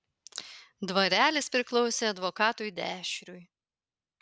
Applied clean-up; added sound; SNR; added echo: none; none; none; none.